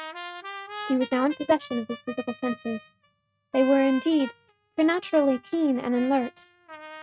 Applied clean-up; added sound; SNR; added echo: neural mask model RNNoise.